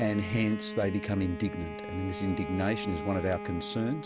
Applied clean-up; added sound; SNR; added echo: none; Bowed string instrument; 8 dB; none.